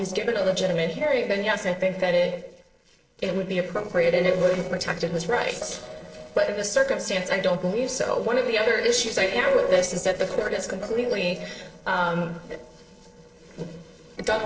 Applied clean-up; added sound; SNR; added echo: neural separator model SepFormer DNS4.